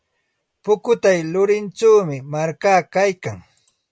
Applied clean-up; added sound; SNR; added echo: none; none; none; none.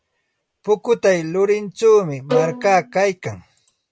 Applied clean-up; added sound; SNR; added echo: none; Bowed string instrument; 4 dB; none.